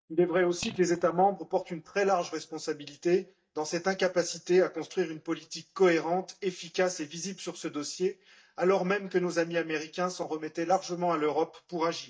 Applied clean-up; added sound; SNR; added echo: neural mask model DeepFilterNet 3.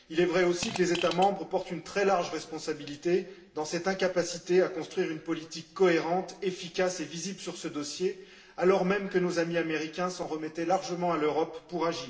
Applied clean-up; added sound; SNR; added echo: none; Fart; 9 dB; reverberation time 0.7 s.